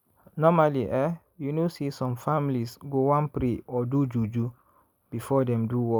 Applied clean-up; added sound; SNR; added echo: none; none; none; none.